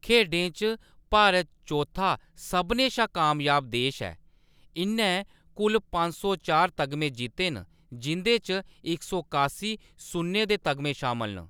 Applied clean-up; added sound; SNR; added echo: none; none; none; none.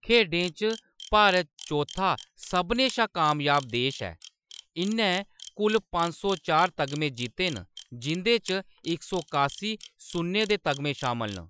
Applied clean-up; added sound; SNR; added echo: classical method Wiener filter.